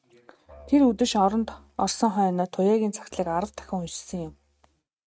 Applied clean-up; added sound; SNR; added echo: neural mask model RNNoise.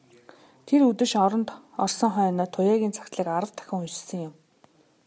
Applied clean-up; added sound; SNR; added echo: none; none; none; none.